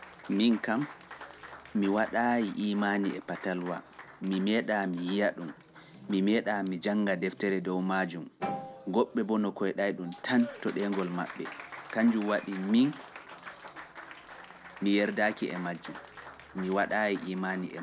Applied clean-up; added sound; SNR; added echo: none; Applause; 16 dB; none.